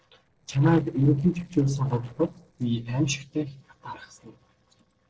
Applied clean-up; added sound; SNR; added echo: neural separator model SepFormer DNS4.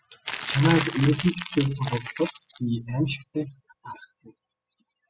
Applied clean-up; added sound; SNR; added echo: classical method spectral subtraction.